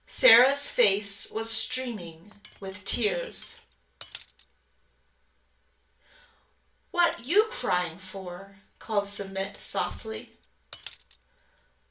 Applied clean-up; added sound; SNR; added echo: none; Cutlery, silverware; 16 dB; reverberation time 0.3 s.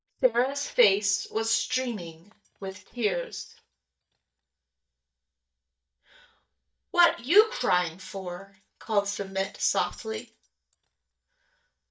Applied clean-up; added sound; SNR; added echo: neural mask model DeepFilterNet 3.